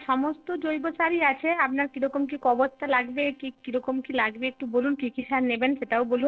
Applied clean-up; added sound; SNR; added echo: neural separator model SepFormer DNS4.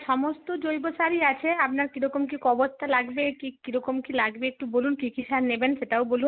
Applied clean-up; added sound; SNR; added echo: none; none; none; none.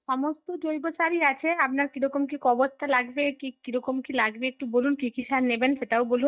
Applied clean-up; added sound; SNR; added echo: neural mask model DeepFilterNet 3.